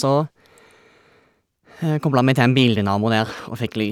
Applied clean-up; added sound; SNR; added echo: none; none; none; none.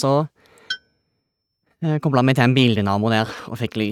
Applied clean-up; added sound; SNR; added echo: neural mask model RNNoise.